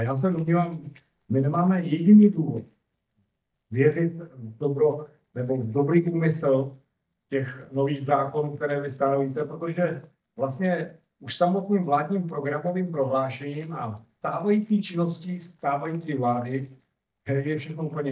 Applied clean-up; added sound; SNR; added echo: neural mask model DeepFilterNet 3.